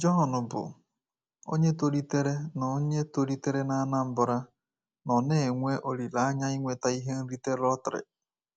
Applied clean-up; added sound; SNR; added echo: none; none; none; none.